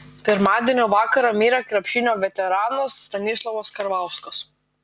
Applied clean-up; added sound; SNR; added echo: none; none; none; none.